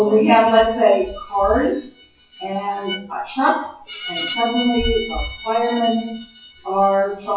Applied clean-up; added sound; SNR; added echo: classical method WPE with log-MMSE.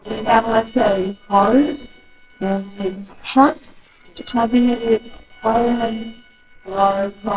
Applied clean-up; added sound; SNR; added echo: neural separator model SepFormer WHAMR!.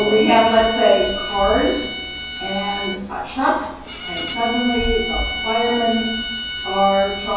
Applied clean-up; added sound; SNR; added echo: none; Bowed string instrument; 8 dB; reverberation time 0.3 s.